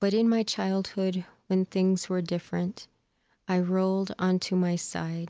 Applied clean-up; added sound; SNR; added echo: none; none; none; none.